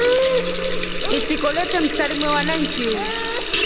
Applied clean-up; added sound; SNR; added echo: none; Water tap, faucet; 2 dB; none.